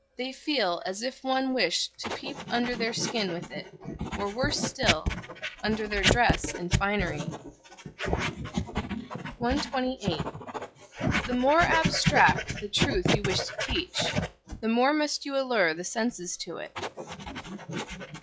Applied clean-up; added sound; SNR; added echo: classical method log-MMSE.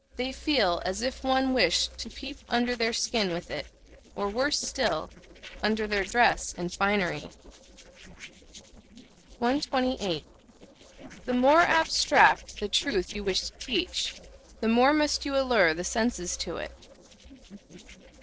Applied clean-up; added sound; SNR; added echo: neural separator model SepFormer DNS4.